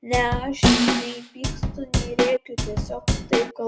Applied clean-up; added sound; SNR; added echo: none; Drum / Drum kit + Snare drum; -4 dB; none.